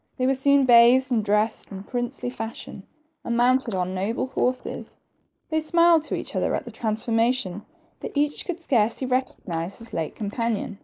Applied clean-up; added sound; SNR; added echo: neural mask model Resemble Enhance denoiser.